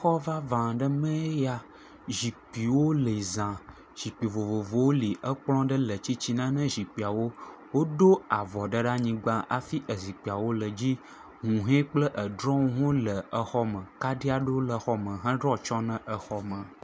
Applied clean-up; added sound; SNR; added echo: none; none; none; none.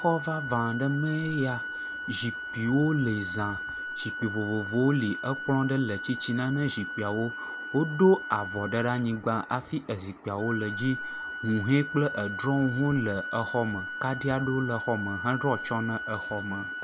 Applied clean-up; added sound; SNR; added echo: none; Organ; 8 dB; none.